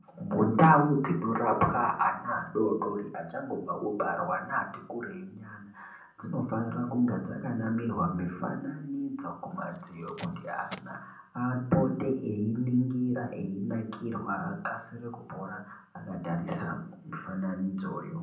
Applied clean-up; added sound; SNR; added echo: none; Packing tape, duct tape; 17 dB; reverberation time 0.6 s.